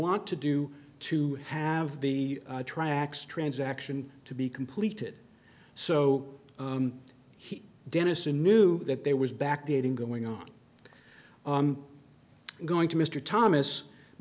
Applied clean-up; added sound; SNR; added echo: none; none; none; none.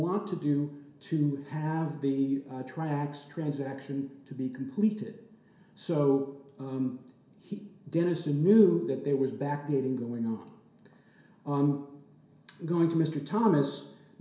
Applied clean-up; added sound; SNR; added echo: none; none; none; reverberation time 0.7 s.